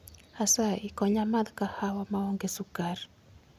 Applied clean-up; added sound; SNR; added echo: none; none; none; none.